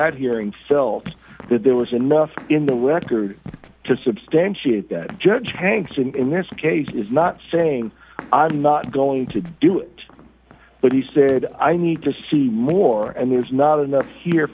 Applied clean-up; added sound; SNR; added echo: none; Run; 20 dB; none.